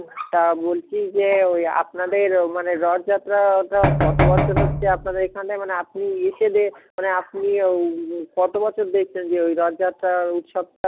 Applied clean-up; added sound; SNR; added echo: none; Knock; -1 dB; none.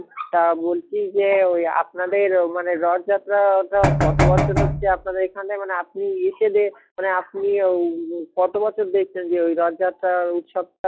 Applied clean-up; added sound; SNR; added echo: classical method log-MMSE.